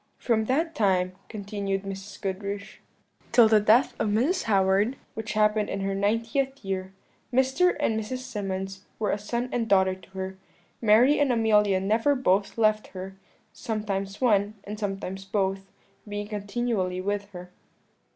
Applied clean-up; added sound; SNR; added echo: none; none; none; none.